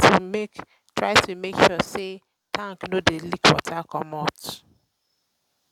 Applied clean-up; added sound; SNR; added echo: none; none; none; none.